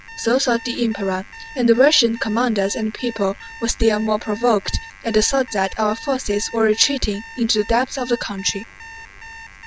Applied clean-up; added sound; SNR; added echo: none; Alarm; 18 dB; none.